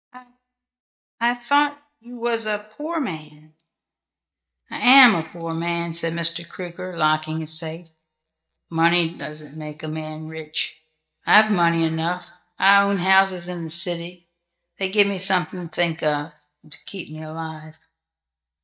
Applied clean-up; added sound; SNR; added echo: neural mask model DeepFilterNet 3.